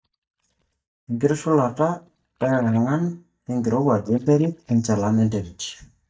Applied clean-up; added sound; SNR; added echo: neural mask model DeepFilterNet 3.